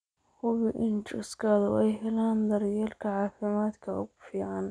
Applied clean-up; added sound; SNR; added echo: none; none; none; none.